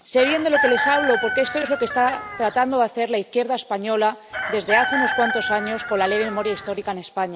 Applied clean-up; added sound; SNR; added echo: none; Chicken, rooster; 4 dB; none.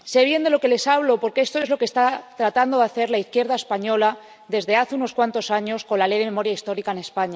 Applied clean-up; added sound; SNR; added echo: none; none; none; none.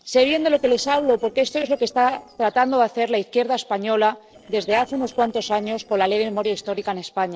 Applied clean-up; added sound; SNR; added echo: neural separator model SepFormer DNS4.